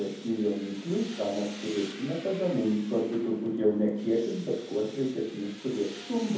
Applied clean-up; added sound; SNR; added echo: none; Tools; 17 dB; reverberation time 0.7 s.